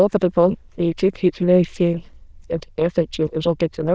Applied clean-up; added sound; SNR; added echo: neural diffusion model UNIVERSE++.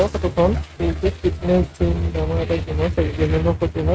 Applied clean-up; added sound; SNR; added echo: neural mask model RNNoise.